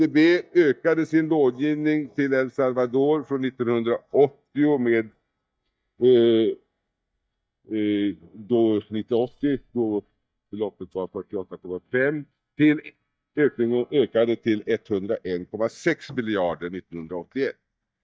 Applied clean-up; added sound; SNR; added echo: neural mask model DeepFilterNet 3.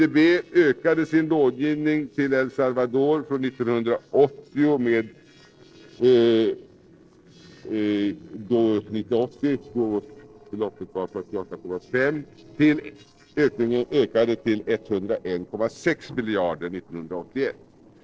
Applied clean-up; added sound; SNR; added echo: neural separator model SepFormer DNS4.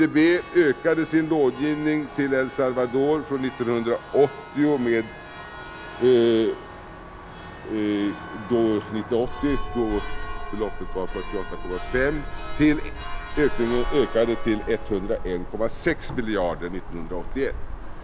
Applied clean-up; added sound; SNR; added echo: none; Church bell; 8 dB; none.